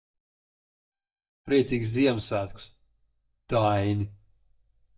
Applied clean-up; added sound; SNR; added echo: neural mask model DeepFilterNet 3.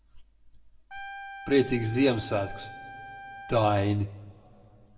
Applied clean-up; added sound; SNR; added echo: none; Trumpet; 14 dB; reverberation time 1.9 s.